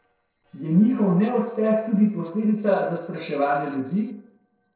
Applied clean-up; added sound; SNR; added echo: neural separator model SepFormer DNS4.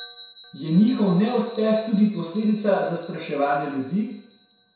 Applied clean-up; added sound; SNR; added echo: none; Bell; 14 dB; reverberation time 0.7 s.